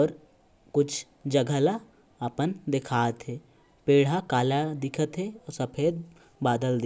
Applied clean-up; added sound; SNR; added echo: none; none; none; none.